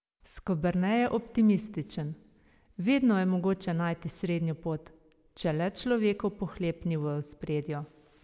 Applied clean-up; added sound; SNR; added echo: none; none; none; none.